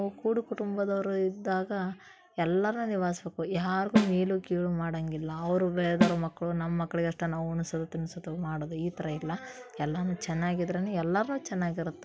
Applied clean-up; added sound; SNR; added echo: none; Snare drum; 2 dB; none.